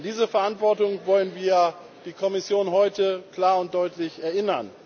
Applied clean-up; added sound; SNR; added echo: none; none; none; none.